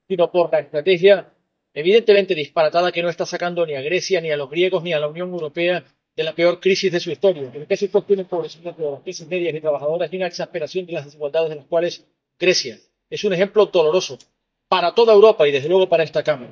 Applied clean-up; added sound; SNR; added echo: neural mask model DeepFilterNet 3.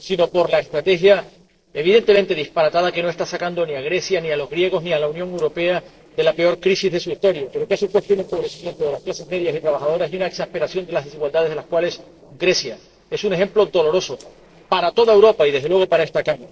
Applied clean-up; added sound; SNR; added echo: neural separator model SepFormer DNS4.